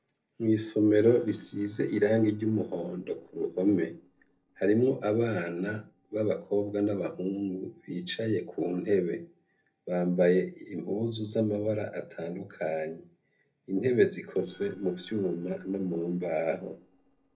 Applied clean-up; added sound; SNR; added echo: neural separator model SepFormer DNS4.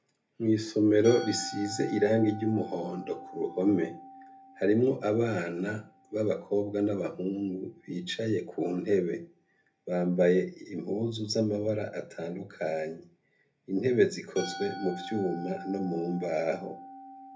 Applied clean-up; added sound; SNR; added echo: none; Musical instrument; 17 dB; reverberation time 0.3 s.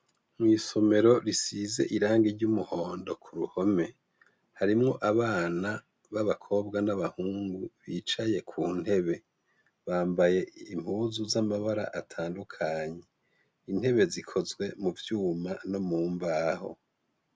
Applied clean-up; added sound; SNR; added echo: none; none; none; none.